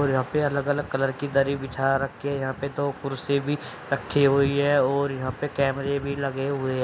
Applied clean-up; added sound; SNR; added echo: none; none; none; none.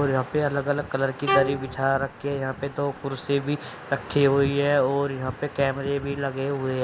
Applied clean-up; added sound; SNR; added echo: none; Bowed string instrument; 7 dB; none.